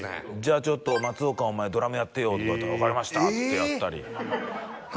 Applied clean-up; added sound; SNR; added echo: none; none; none; none.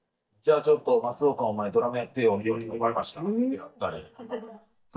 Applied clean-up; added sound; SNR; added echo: neural mask model DeepFilterNet 3.